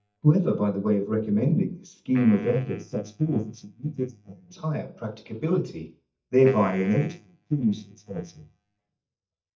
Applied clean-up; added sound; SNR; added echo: neural mask model DeepFilterNet 3.